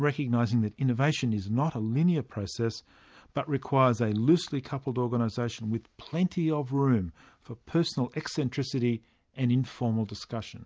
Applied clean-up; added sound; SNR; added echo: none; none; none; none.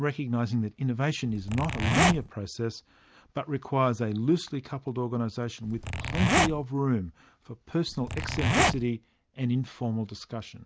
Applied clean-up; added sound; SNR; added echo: none; Zipper (clothing); -3 dB; none.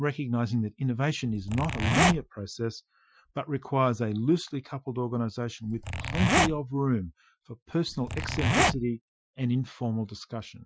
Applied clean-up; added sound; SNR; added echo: classical method Wiener filter.